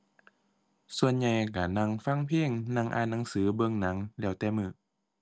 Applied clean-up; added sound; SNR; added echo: none; none; none; none.